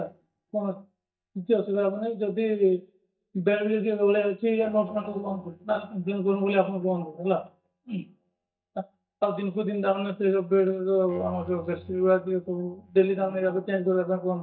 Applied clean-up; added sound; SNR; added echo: neural mask model DeepFilterNet 3.